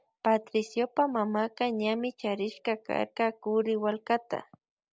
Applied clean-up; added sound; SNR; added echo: none; none; none; none.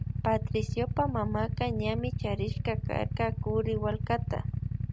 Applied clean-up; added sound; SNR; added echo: none; Idling / Motorcycle; 0 dB; none.